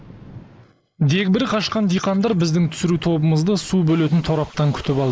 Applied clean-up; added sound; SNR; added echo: neural mask model Resemble Enhance denoiser.